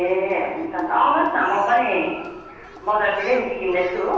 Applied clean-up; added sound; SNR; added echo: none; Human group actions; 20 dB; reverberation time 1.1 s.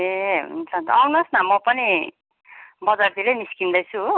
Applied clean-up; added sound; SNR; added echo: none; none; none; none.